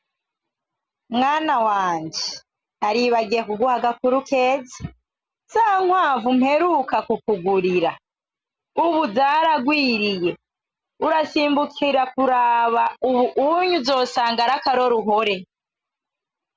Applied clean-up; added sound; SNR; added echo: none; none; none; none.